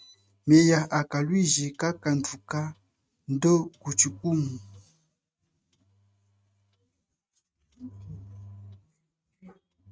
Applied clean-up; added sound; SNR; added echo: neural mask model RNNoise.